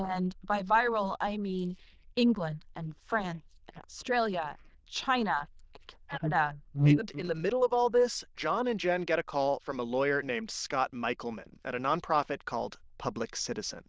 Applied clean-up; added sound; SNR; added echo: neural diffusion model UNIVERSE++.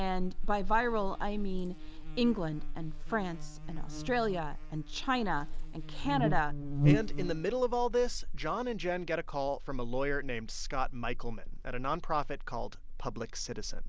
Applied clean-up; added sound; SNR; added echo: none; Buzz; -1 dB; none.